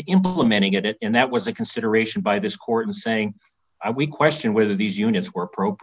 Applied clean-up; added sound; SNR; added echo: none; none; none; none.